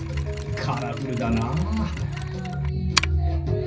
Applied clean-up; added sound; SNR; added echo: none; Mechanisms; 9 dB; reverberation time 0.4 s.